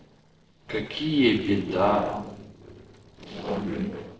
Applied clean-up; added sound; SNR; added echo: neural separator model SepFormer DNS4.